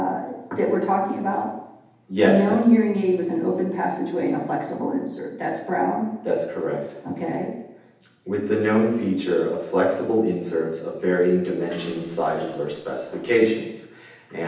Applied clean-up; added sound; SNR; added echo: none; Cough; 19 dB; reverberation time 0.9 s.